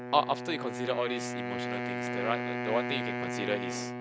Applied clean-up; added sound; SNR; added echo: none; Wind instrument, woodwind instrument; 2 dB; none.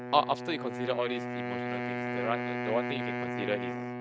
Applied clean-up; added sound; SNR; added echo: neural mask model RNNoise.